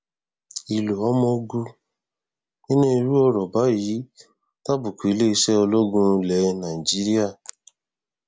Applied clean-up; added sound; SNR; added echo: none; none; none; none.